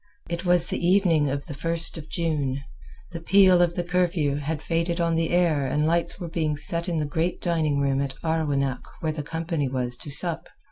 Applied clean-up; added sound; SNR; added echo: none; none; none; none.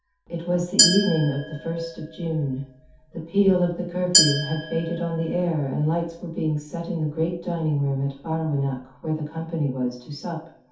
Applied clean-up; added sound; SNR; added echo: none; Glass; 2 dB; reverberation time 0.5 s.